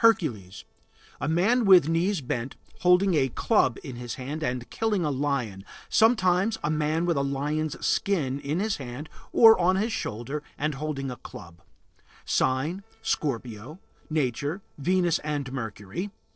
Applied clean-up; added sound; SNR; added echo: neural separator model SepFormer DNS4.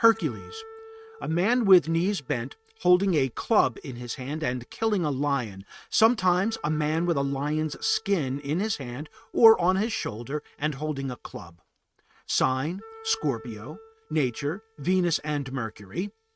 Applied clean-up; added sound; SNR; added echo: neural mask model RNNoise.